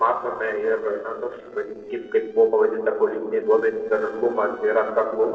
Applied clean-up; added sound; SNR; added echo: neural separator model SepFormer DNS4.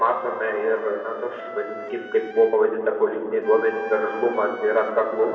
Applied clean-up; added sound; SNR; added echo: none; Wind instrument, woodwind instrument; 14 dB; reverberation time 2.2 s.